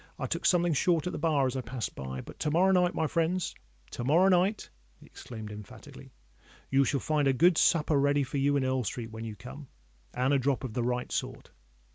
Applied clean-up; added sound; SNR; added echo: none; none; none; none.